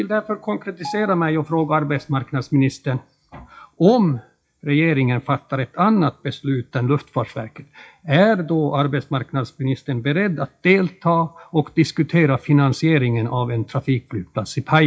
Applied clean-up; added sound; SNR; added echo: classical method WPE with log-MMSE.